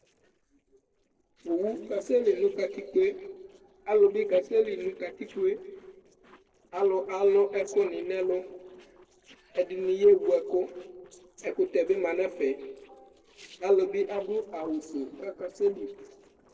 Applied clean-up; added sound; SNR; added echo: neural separator model SepFormer DNS4.